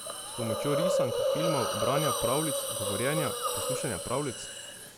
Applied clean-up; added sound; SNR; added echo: none; Hiss; -2 dB; none.